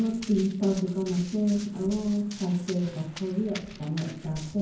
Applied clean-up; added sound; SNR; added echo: none; Run; 17 dB; reverberation time 0.9 s.